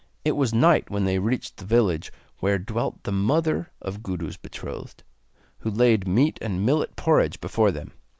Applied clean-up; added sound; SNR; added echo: none; none; none; none.